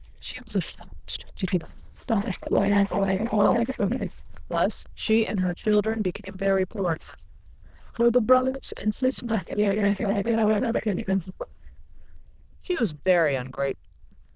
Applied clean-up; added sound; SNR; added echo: neural diffusion model UNIVERSE++.